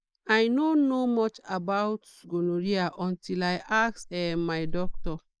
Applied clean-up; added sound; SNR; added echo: neural mask model Resemble Enhance denoiser.